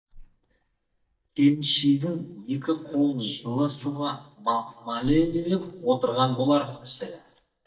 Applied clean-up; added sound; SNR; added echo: neural mask model DeepFilterNet 3.